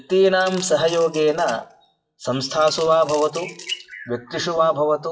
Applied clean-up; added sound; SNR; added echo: classical method WPE with log-MMSE.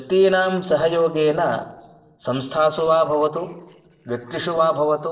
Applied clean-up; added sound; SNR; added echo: neural separator model SepFormer DNS4.